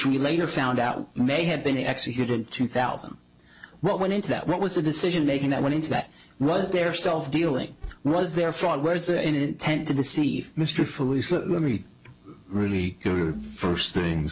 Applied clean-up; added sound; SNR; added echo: none; none; none; none.